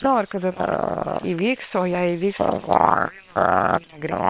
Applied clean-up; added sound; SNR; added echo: neural separator model SepFormer WHAM!.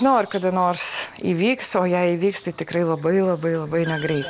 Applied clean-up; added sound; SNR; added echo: none; none; none; none.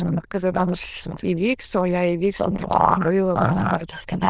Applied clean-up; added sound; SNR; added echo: neural diffusion model UNIVERSE++.